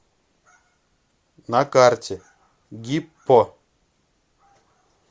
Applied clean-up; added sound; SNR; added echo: none; none; none; none.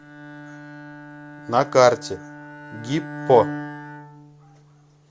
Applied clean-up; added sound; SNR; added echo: none; Bowed string instrument; 13 dB; none.